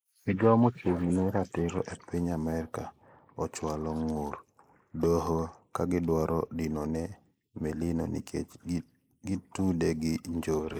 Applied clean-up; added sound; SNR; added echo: neural mask model Resemble Enhance denoiser.